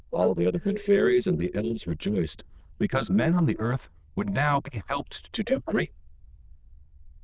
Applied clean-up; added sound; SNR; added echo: neural diffusion model UNIVERSE++.